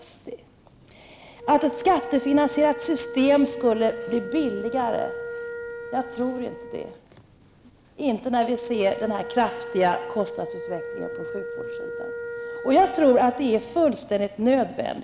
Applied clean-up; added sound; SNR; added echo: none; Wind instrument, woodwind instrument; 11 dB; none.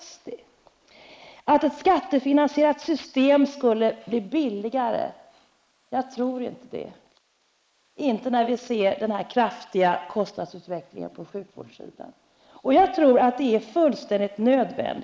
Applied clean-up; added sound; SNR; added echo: neural mask model Resemble Enhance denoiser.